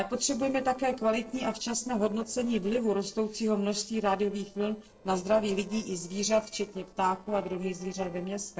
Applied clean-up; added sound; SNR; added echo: neural separator model SepFormer DNS4.